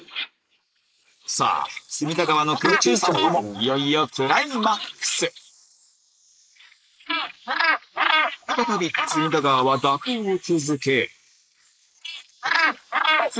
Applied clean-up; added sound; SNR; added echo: neural mask model Resemble Enhance denoiser.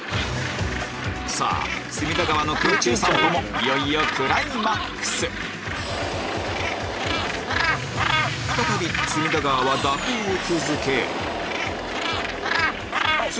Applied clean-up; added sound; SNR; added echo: none; Gull, seagull; 1 dB; none.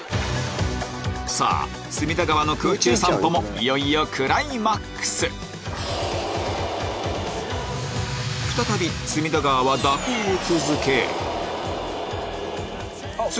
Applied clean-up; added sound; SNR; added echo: none; none; none; none.